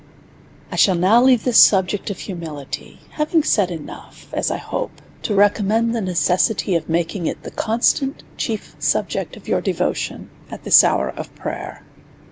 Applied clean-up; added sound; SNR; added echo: none; none; none; none.